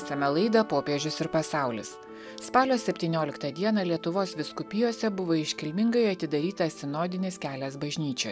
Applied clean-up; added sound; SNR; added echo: none; none; none; none.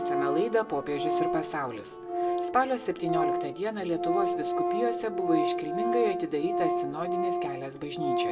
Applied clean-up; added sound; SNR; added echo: none; Organ; -1 dB; reverberation time 1.1 s.